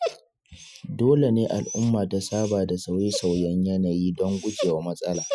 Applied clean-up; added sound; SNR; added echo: classical method Wiener filter.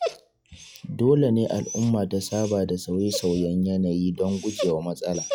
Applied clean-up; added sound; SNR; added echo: classical method log-MMSE.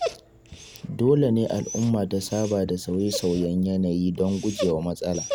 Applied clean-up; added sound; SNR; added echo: none; Dog; 12 dB; none.